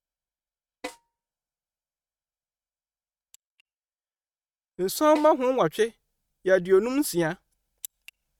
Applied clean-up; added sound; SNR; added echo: neural mask model RNNoise.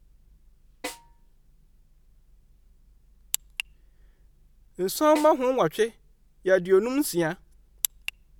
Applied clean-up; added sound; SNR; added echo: none; Snare drum; 15 dB; none.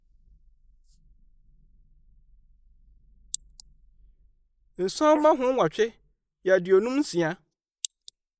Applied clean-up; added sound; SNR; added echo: neural mask model Resemble Enhance denoiser.